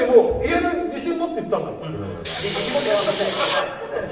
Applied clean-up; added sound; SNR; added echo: none; Hiss; 0 dB; reverberation time 1.0 s.